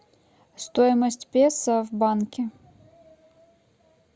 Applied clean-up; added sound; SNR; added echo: none; none; none; none.